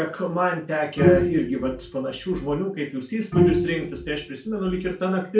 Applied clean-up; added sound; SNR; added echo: none; Bowed string instrument; -1 dB; reverberation time 0.3 s.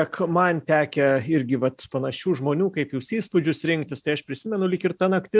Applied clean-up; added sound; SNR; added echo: none; none; none; none.